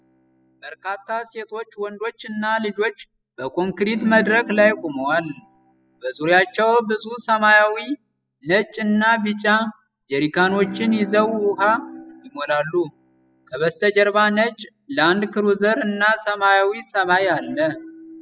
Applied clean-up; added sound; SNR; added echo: classical method spectral subtraction.